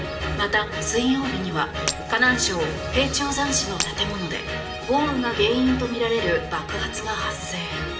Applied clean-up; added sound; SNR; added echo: none; Shatter; 12 dB; reverberation time 0.6 s.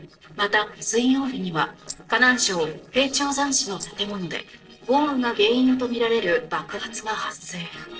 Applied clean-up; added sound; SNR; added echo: neural separator model SepFormer DNS4.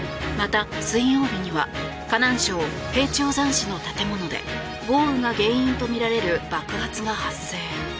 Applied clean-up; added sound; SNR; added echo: none; none; none; none.